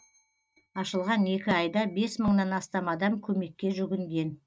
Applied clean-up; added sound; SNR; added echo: neural mask model RNNoise.